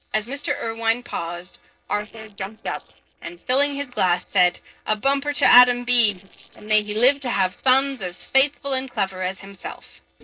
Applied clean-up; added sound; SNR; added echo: neural separator model SepFormer DNS4.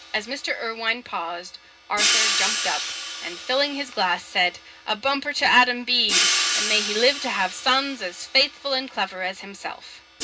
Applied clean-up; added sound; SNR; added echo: none; Hi-hat; 4 dB; reverberation time 0.2 s.